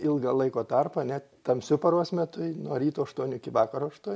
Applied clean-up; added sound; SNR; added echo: none; none; none; none.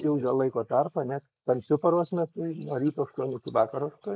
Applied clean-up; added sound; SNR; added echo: neural mask model Resemble Enhance denoiser.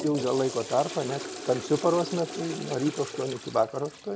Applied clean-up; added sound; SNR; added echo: none; Toilet flush / Water; 10 dB; none.